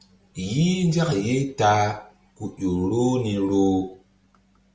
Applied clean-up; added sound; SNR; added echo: none; none; none; none.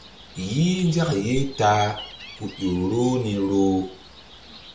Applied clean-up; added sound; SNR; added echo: none; Gull, seagull; 15 dB; none.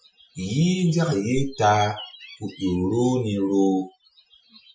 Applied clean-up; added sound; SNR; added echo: classical method Wiener filter.